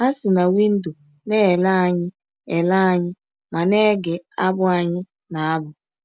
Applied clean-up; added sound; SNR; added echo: none; none; none; none.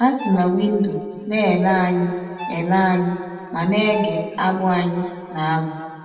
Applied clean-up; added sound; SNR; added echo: none; Bowed string instrument; 18 dB; reverberation time 1.9 s.